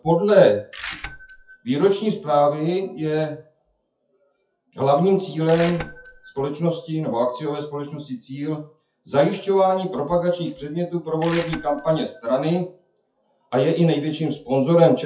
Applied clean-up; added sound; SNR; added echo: classical method WPE with log-MMSE.